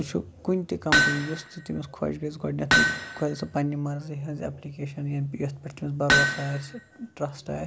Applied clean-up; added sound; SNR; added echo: none; Hammer; -3 dB; none.